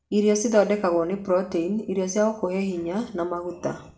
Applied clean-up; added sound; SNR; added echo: none; none; none; reverberation time 0.5 s.